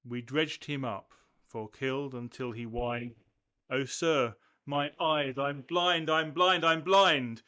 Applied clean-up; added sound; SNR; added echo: neural mask model DeepFilterNet 3.